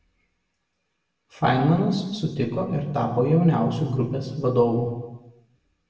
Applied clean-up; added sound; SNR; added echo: none; none; none; reverberation time 1.0 s.